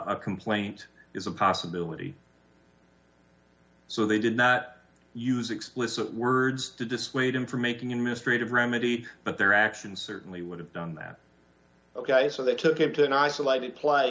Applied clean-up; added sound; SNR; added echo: none; none; none; none.